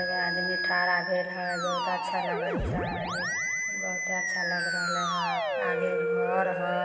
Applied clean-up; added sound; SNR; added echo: none; Musical instrument; -2 dB; reverberation time 1.1 s.